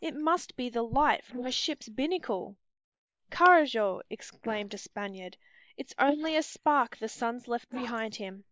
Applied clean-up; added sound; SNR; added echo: neural mask model Resemble Enhance denoiser.